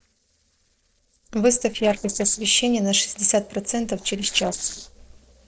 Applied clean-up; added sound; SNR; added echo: neural separator model SepFormer DNS4.